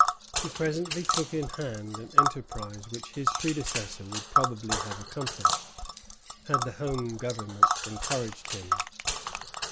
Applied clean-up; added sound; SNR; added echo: none; Tick; -5 dB; none.